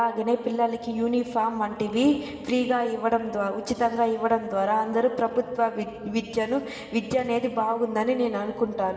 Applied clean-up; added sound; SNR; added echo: none; none; none; reverberation time 2.7 s.